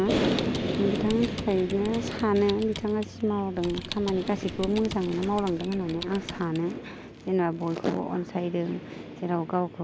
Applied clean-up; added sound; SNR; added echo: none; Typing; 13 dB; none.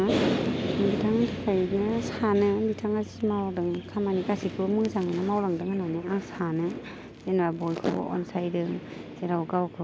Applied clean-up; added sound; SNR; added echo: none; none; none; none.